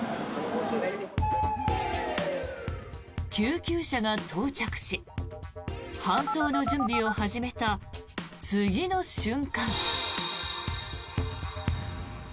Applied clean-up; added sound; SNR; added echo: none; Telephone; 1 dB; none.